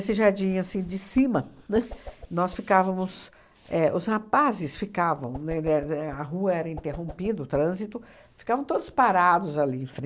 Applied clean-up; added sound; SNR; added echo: none; Whoosh, swoosh, swish; 18 dB; none.